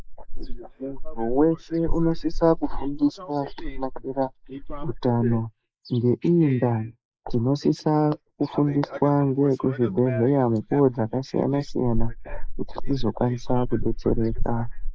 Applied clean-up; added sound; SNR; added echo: neural mask model Resemble Enhance denoiser.